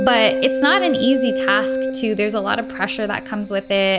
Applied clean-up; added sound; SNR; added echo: none; Keyboard (musical); 4 dB; none.